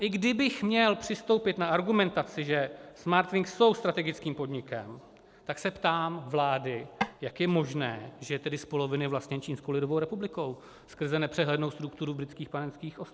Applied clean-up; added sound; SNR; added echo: none; Tap / Wood; 6 dB; none.